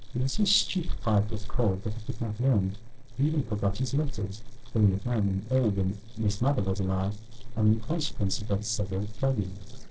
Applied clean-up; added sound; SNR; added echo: neural separator model SepFormer DNS4.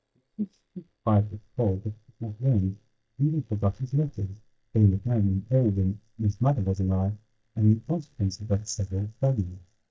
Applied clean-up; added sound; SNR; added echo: neural mask model DeepFilterNet 3.